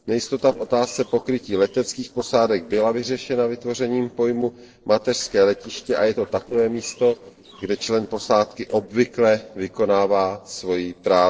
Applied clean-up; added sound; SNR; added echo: neural separator model SepFormer DNS4.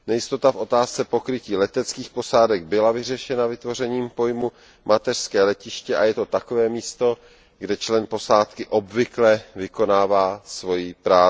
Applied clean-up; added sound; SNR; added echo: none; none; none; none.